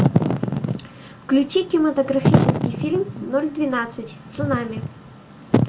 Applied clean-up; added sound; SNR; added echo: none; Wind / Fire; -1 dB; reverberation time 0.3 s.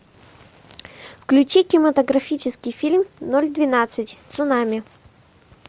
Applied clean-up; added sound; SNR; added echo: none; none; none; none.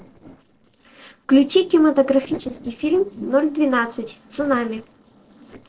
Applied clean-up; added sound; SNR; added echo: neural separator model SepFormer DNS4.